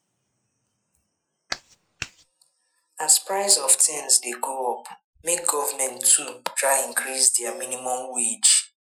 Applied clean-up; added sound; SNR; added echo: classical method Wiener filter.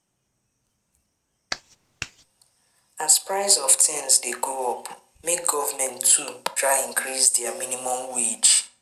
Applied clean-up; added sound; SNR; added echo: none; Clapping; 12 dB; none.